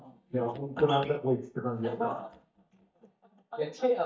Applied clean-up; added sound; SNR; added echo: neural mask model DeepFilterNet 3.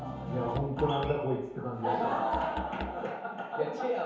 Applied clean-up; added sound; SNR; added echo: none; Musical instrument; 13 dB; reverberation time 1.0 s.